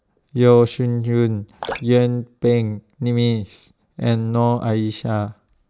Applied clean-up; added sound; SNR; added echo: none; Drip; 17 dB; none.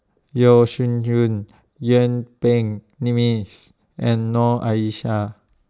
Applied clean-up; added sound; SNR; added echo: none; none; none; none.